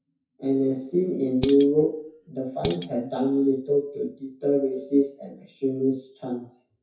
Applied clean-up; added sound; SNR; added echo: classical method WPE with log-MMSE.